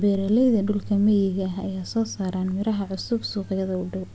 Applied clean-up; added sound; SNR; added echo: none; none; none; none.